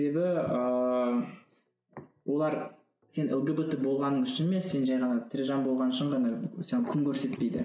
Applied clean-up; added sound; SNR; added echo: none; none; none; none.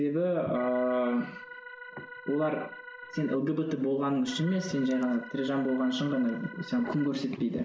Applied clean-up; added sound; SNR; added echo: none; Organ; 15 dB; none.